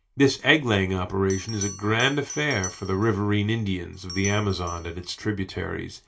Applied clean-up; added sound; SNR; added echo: none; Bell; 17 dB; reverberation time 0.2 s.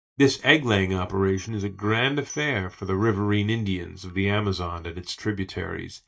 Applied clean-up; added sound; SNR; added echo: neural mask model DeepFilterNet 3.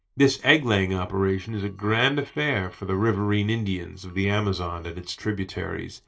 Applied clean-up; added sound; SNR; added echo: neural separator model SepFormer DNS4.